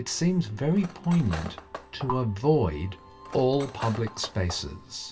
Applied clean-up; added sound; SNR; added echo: none; Cutlery, silverware; 16 dB; reverberation time 0.2 s.